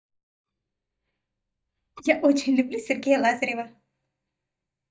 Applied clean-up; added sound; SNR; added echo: neural mask model DeepFilterNet 3.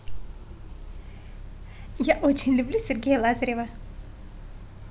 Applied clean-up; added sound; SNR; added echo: none; none; none; none.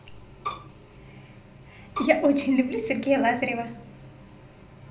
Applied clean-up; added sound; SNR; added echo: none; Bowed string instrument; 10 dB; reverberation time 0.5 s.